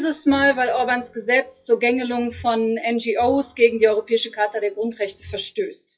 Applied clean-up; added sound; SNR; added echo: classical method WPE with log-MMSE.